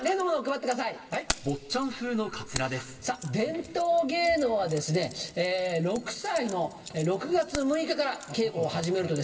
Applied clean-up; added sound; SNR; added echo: none; Keys jangling; 15 dB; reverberation time 2.4 s.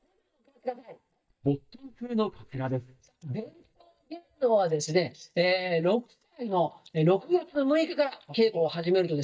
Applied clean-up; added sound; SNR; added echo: neural mask model DeepFilterNet 3.